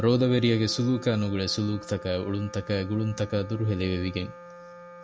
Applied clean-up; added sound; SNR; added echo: none; Wind instrument, woodwind instrument; 18 dB; none.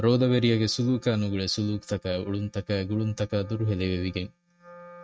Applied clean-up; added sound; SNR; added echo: neural mask model RNNoise.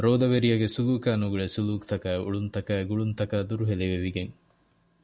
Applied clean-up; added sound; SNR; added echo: none; none; none; none.